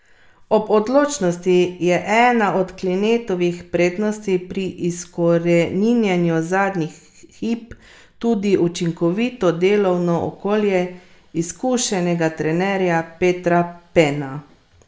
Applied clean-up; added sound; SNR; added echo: none; none; none; none.